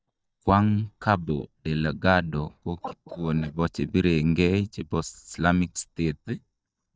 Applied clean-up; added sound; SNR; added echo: neural mask model DeepFilterNet 3.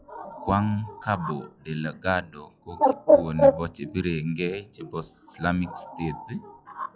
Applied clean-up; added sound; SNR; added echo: classical method log-MMSE.